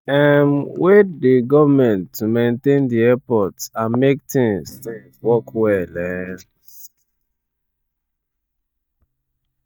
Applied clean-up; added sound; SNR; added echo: neural mask model DeepFilterNet 3.